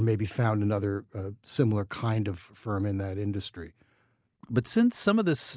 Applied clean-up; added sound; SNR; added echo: none; none; none; none.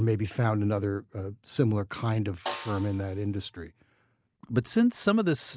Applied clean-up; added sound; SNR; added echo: none; Snare drum; 15 dB; none.